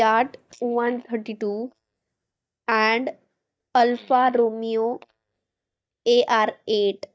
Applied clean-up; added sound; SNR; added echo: neural mask model DeepFilterNet 3.